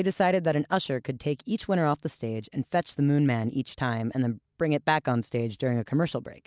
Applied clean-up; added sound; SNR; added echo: none; none; none; none.